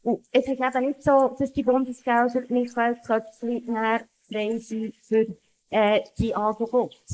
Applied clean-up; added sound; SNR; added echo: neural mask model Resemble Enhance denoiser.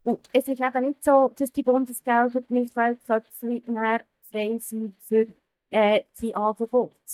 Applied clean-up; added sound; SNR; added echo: neural mask model DeepFilterNet 3.